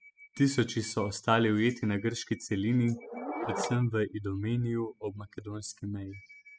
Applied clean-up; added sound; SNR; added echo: classical method spectral subtraction.